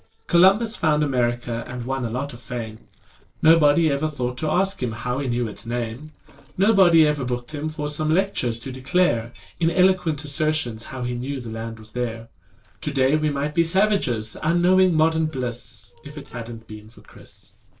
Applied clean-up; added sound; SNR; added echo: neural separator model SepFormer DNS4.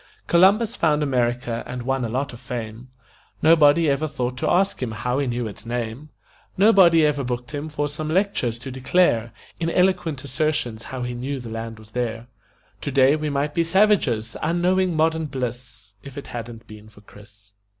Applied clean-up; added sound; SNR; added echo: none; none; none; none.